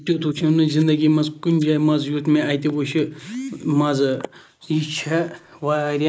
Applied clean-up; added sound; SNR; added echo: neural mask model Resemble Enhance denoiser.